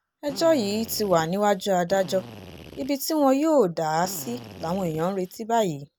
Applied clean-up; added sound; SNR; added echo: none; Drill; 18 dB; none.